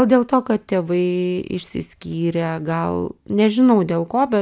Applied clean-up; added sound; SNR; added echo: none; none; none; none.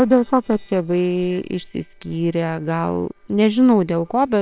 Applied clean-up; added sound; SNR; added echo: neural separator model SepFormer WHAM!.